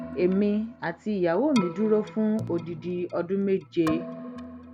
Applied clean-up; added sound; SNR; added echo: none; Keyboard (musical); 12 dB; none.